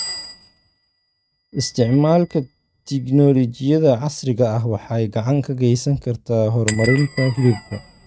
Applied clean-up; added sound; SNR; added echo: neural mask model RNNoise.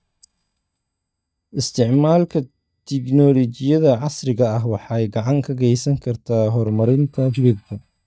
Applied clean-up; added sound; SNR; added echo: neural mask model DeepFilterNet 3.